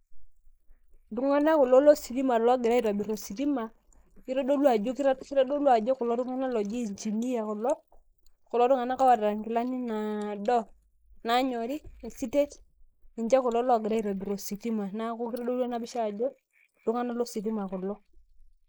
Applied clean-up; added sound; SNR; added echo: neural mask model Resemble Enhance denoiser.